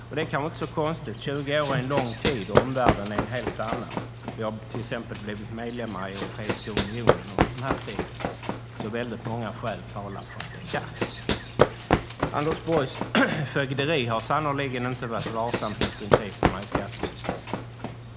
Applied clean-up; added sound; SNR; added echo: none; Run; 0 dB; none.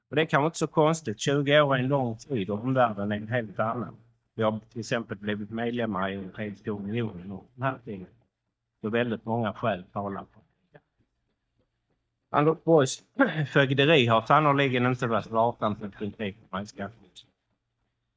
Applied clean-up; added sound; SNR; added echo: neural mask model DeepFilterNet 3.